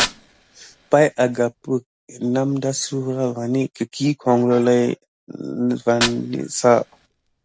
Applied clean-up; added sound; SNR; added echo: none; Fire; 13 dB; none.